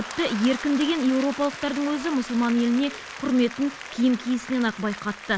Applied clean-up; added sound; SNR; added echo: none; Applause / Crowd; 13 dB; none.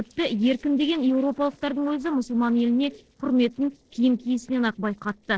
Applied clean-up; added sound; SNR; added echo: neural separator model SepFormer DNS4.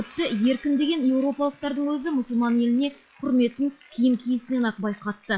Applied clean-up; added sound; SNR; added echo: classical method log-MMSE.